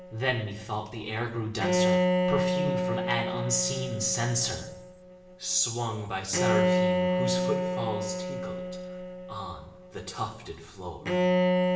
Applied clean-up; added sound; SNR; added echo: none; Bowed string instrument; -4 dB; reverberation time 0.7 s.